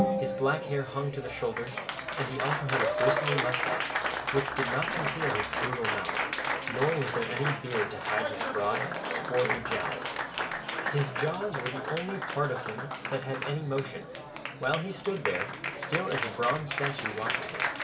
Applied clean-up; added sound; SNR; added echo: none; Applause; -1 dB; reverberation time 0.7 s.